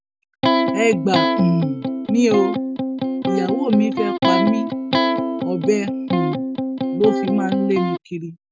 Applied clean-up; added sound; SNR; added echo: none; Electric guitar; -1 dB; none.